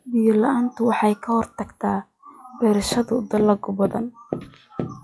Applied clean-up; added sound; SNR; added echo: classical method log-MMSE.